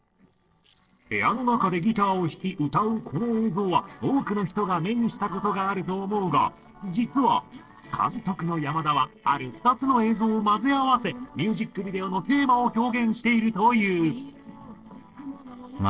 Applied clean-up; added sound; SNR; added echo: neural separator model SepFormer DNS4.